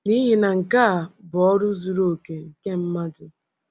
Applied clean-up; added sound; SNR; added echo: none; none; none; none.